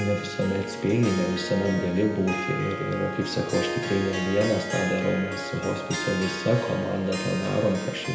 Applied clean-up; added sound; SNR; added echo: none; Harp; 7 dB; reverberation time 0.8 s.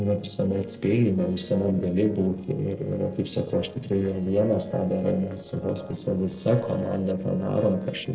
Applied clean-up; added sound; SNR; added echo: neural separator model SepFormer DNS4.